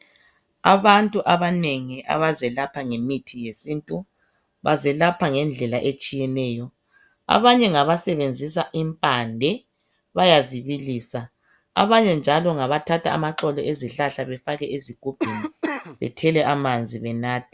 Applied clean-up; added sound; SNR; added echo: none; Cough; 7 dB; none.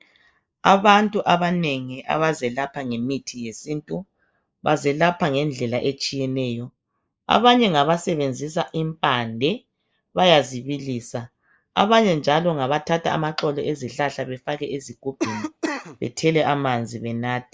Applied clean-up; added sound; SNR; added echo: neural mask model Resemble Enhance denoiser.